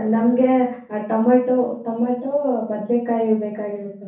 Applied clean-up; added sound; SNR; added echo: none; none; none; reverberation time 0.6 s.